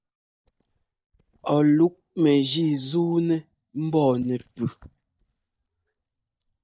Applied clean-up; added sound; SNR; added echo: neural mask model DeepFilterNet 3.